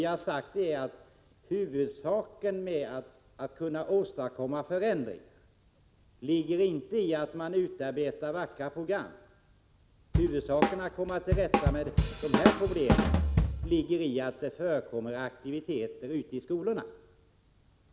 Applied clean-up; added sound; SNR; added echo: none; Drum / Drum kit; -5 dB; none.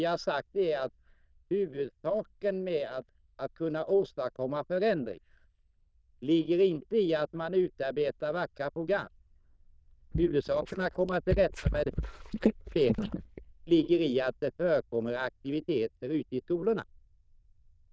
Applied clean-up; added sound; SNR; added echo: neural diffusion model UNIVERSE++.